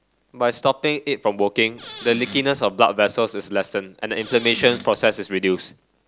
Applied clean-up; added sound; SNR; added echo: none; Squeak / Cupboard open or close; 16 dB; none.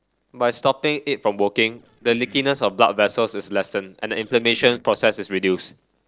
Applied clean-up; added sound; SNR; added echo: neural separator model SepFormer DNS4.